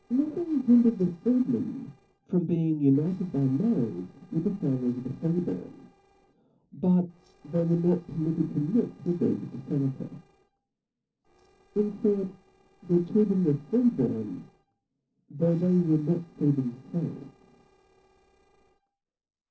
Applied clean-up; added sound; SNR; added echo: neural separator model SepFormer DNS4.